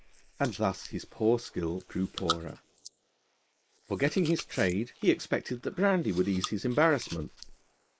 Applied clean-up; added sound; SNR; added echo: neural mask model Resemble Enhance denoiser.